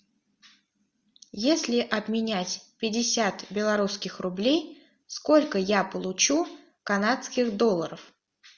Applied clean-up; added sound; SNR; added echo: none; none; none; none.